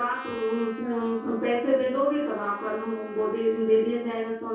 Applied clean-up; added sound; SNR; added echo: none; Trumpet; 18 dB; reverberation time 0.6 s.